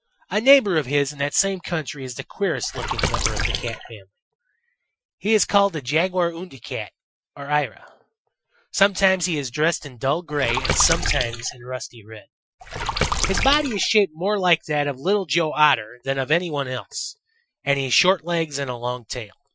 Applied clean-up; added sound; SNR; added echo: classical method Wiener filter.